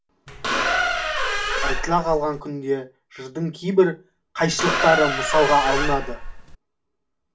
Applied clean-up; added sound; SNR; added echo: none; Squeak; 0 dB; reverberation time 0.2 s.